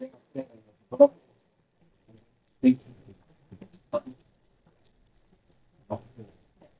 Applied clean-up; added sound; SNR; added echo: neural mask model DeepFilterNet 3.